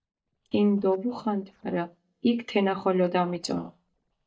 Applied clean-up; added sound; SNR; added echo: neural mask model DeepFilterNet 3.